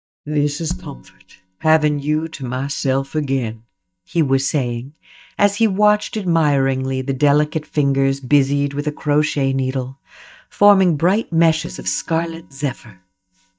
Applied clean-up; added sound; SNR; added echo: neural mask model DeepFilterNet 3.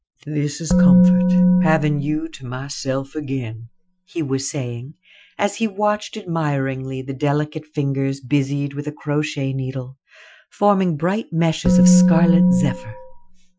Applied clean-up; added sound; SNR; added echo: classical method Wiener filter.